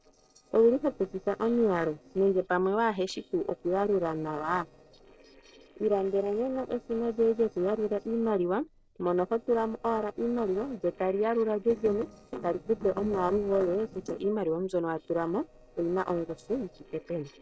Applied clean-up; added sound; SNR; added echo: neural separator model SepFormer DNS4.